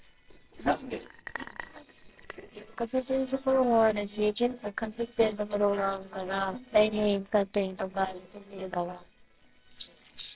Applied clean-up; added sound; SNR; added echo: neural separator model SepFormer WHAMR!.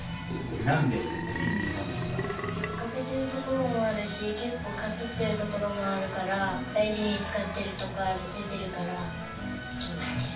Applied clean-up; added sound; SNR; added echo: none; Burping, eructation; 6 dB; reverberation time 0.2 s.